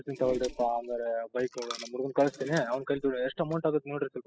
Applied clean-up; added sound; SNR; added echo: classical method spectral subtraction.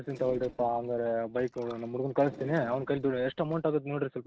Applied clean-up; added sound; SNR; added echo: neural mask model RNNoise.